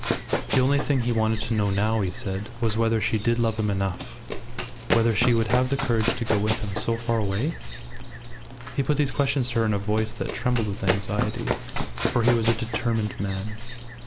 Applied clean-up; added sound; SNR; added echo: none; Run + Crackle; 4 dB; none.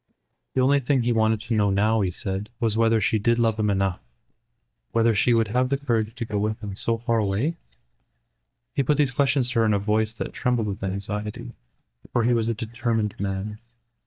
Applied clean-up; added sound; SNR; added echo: neural mask model DeepFilterNet 3.